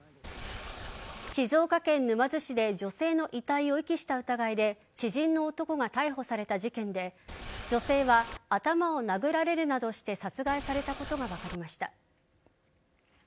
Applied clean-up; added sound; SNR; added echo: none; Boat, Water vehicle; 11 dB; none.